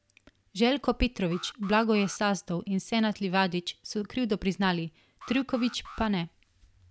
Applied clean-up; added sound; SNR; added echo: none; Alarm; 20 dB; none.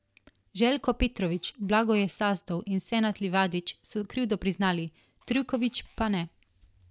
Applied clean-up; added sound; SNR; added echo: neural separator model SepFormer DNS4.